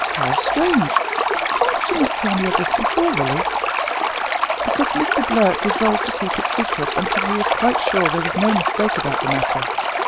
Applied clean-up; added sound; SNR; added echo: none; Stream; -3 dB; none.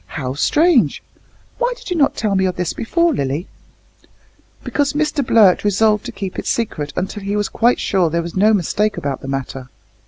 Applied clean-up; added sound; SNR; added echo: none; none; none; none.